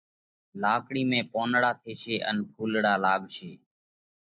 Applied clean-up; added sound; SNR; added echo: neural mask model Resemble Enhance denoiser.